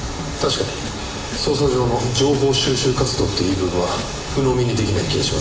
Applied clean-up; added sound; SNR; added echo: none; Drum / Drum kit; 13 dB; reverberation time 1.2 s.